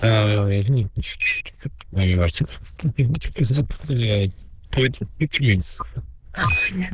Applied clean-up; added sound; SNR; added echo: neural diffusion model UNIVERSE++.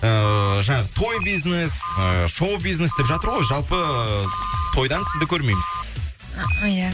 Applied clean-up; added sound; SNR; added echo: none; Telephone; 8 dB; none.